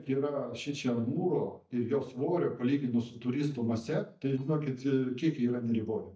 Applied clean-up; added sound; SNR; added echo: neural mask model DeepFilterNet 3.